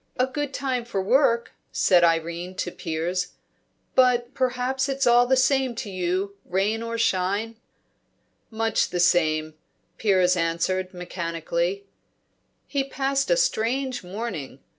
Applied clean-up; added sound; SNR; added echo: none; none; none; none.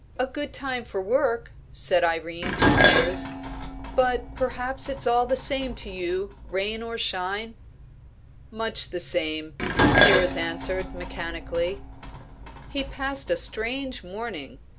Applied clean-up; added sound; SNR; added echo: none; Dishes, pots, and pans; 0 dB; none.